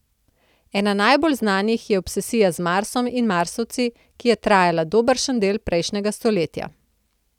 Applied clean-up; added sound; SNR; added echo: none; none; none; none.